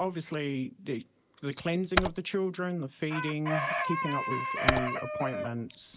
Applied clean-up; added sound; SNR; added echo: none; Chicken, rooster + Computer keyboard; -1 dB; none.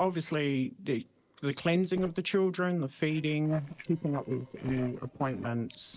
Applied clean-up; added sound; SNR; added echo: neural separator model SepFormer DNS4.